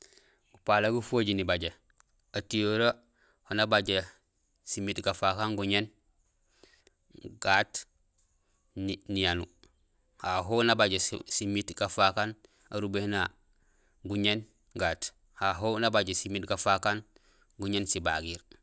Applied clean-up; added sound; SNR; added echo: none; none; none; none.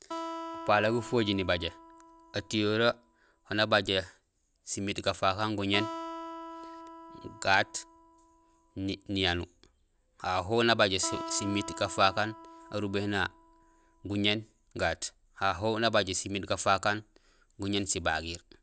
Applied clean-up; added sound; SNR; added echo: none; Acoustic guitar; 13 dB; none.